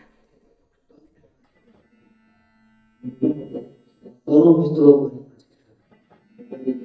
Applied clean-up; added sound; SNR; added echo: neural mask model DeepFilterNet 3.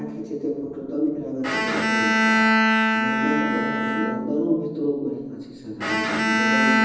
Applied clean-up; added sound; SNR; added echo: none; Bowed string instrument; -5 dB; reverberation time 1.1 s.